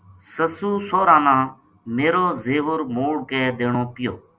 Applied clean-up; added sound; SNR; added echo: none; none; none; none.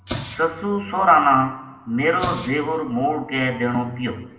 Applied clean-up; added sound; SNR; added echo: none; Explosion; 16 dB; reverberation time 1.1 s.